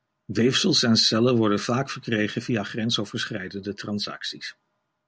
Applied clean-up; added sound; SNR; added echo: none; none; none; none.